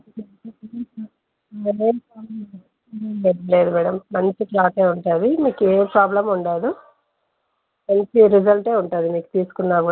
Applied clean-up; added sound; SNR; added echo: none; none; none; none.